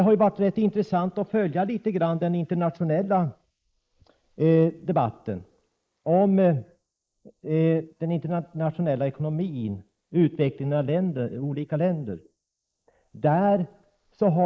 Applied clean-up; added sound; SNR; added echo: neural mask model Resemble Enhance denoiser.